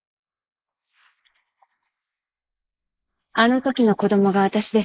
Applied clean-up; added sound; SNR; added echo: neural mask model Resemble Enhance denoiser.